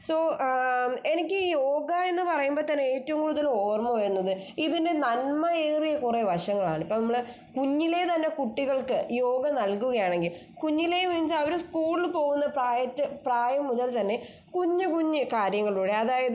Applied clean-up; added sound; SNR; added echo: none; none; none; none.